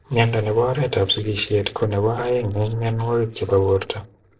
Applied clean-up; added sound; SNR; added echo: neural separator model SepFormer DNS4.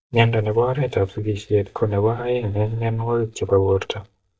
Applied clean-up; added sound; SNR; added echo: neural mask model DeepFilterNet 3.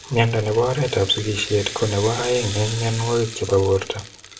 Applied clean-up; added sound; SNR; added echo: none; Rattle (instrument); 13 dB; reverberation time 0.4 s.